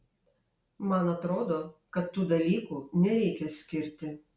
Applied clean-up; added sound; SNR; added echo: none; none; none; none.